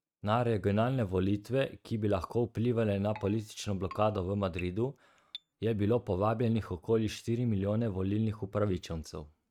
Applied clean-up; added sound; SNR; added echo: neural mask model RNNoise.